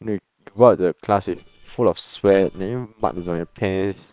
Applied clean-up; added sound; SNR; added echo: neural separator model SepFormer WHAM!.